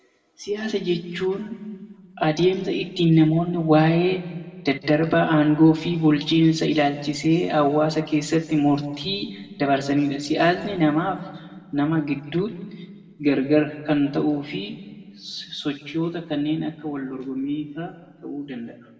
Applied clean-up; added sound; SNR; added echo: none; none; none; reverberation time 1.3 s.